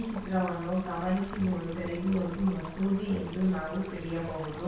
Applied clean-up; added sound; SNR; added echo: none; Stream; 13 dB; reverberation time 0.6 s.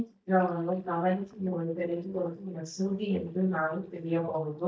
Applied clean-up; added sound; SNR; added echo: neural mask model DeepFilterNet 3.